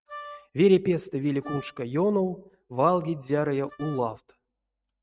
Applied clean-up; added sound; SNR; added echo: neural mask model RNNoise.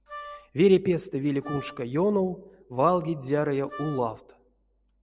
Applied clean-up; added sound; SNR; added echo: none; Wind instrument, woodwind instrument; 16 dB; none.